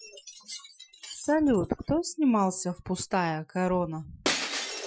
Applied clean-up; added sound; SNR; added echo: classical method Wiener filter.